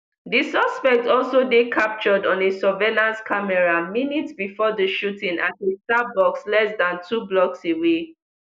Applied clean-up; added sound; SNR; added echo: none; none; none; none.